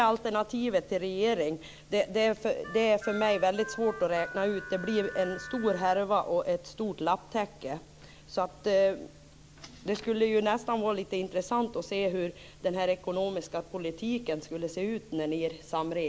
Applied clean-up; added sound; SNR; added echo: none; Harmonica; 13 dB; none.